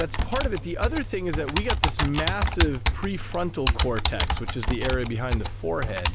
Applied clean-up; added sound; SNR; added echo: none; Computer keyboard; -3 dB; none.